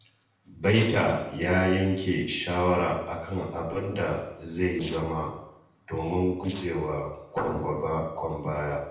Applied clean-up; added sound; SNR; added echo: neural separator model SepFormer DNS4.